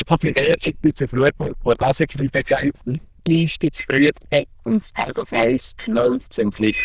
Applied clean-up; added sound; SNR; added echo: neural diffusion model UNIVERSE++.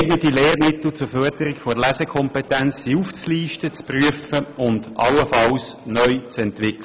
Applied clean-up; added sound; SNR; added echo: none; none; none; none.